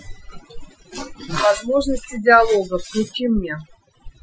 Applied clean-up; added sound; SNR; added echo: classical method Wiener filter.